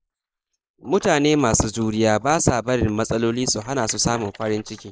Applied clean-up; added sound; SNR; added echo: neural mask model Resemble Enhance denoiser.